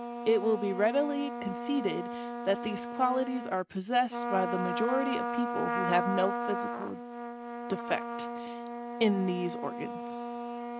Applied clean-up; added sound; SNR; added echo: none; Trumpet; 4 dB; none.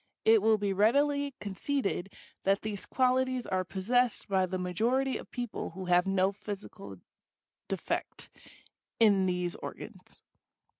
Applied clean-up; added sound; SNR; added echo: none; none; none; none.